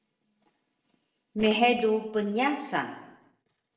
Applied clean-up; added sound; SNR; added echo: neural separator model SepFormer DNS4.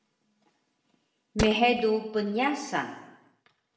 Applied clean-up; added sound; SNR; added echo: none; Tools; 3 dB; reverberation time 0.9 s.